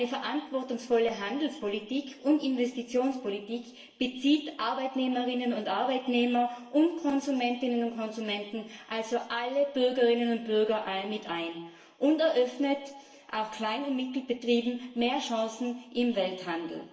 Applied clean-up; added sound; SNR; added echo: none; none; none; reverberation time 0.9 s.